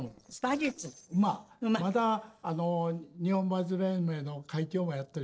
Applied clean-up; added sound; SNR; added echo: neural separator model SepFormer DNS4.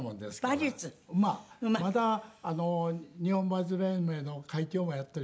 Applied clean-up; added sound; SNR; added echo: none; none; none; none.